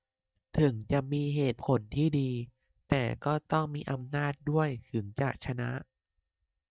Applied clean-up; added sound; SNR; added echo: neural mask model DeepFilterNet 3.